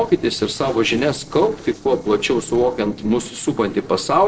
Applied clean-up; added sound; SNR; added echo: neural separator model SepFormer DNS4.